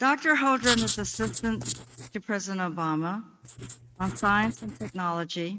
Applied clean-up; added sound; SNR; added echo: neural mask model RNNoise.